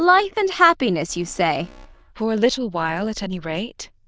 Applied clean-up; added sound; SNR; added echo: neural diffusion model UNIVERSE++.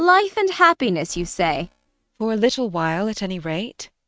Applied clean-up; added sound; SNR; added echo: neural mask model RNNoise.